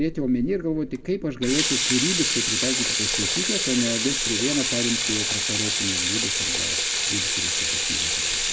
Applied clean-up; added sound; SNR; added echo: none; Sink (filling or washing) / Water tap, faucet; -3 dB; reverberation time 0.2 s.